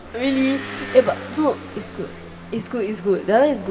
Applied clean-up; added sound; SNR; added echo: none; Motor vehicle (road) / Engine; 14 dB; reverberation time 1.5 s.